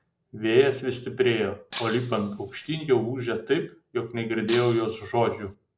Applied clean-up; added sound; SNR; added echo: none; Shatter; 16 dB; none.